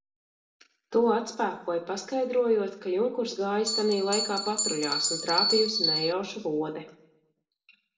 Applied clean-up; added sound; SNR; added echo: none; Bell; 0 dB; reverberation time 0.6 s.